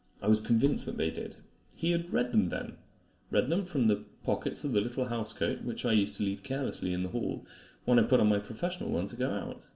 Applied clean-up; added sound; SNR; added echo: none; none; none; reverberation time 0.4 s.